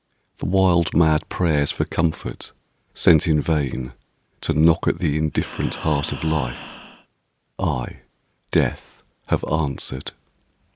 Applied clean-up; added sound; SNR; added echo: none; Breathing; 14 dB; none.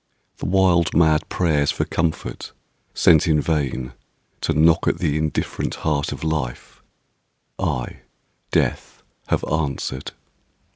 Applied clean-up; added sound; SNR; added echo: none; none; none; none.